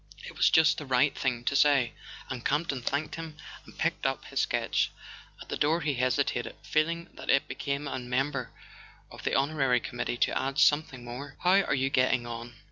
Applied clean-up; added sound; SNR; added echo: none; none; none; none.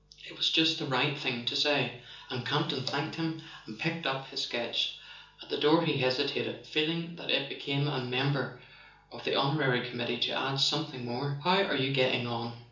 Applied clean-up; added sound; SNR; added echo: none; none; none; reverberation time 0.7 s.